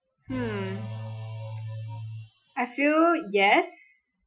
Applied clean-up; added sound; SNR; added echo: classical method Wiener filter.